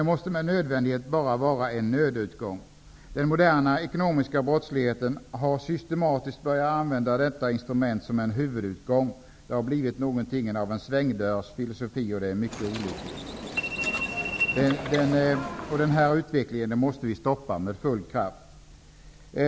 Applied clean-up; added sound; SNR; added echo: none; Subway, metro, underground; 6 dB; none.